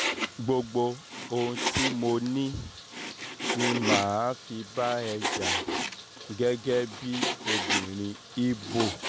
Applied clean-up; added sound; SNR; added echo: none; Frying (food); 2 dB; none.